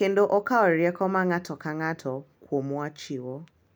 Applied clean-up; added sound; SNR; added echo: none; none; none; none.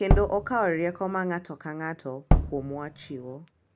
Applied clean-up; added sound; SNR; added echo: none; Tap / Bass drum; -4 dB; none.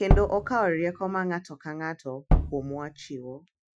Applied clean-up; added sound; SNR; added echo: classical method Wiener filter.